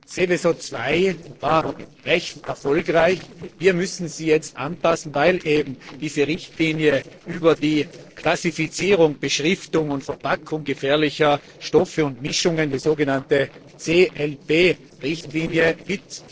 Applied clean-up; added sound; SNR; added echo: neural separator model SepFormer DNS4.